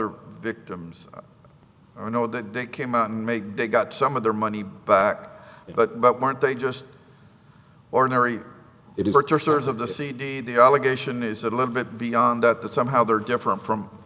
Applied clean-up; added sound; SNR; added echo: none; none; none; none.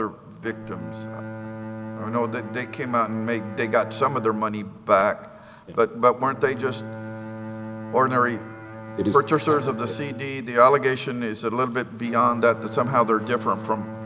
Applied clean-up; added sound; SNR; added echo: none; Bowed string instrument; 12 dB; none.